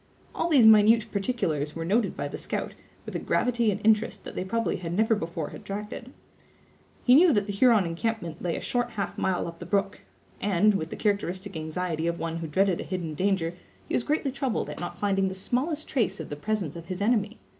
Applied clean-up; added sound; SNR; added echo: none; none; none; none.